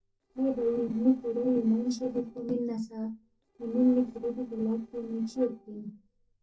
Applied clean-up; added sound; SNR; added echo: neural separator model SepFormer DNS4.